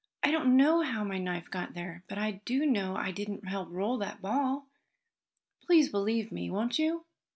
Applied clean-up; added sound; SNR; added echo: none; none; none; none.